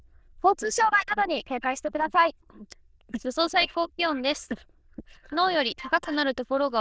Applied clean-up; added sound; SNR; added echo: neural diffusion model UNIVERSE++.